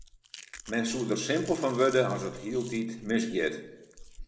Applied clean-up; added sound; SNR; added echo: none; Chewing, mastication; 18 dB; reverberation time 0.7 s.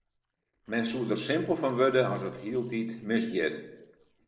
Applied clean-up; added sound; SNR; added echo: neural separator model SepFormer DNS4.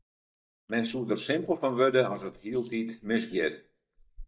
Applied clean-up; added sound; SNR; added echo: neural mask model DeepFilterNet 3.